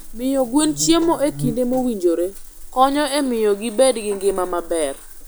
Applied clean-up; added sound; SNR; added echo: none; Buzz; 14 dB; none.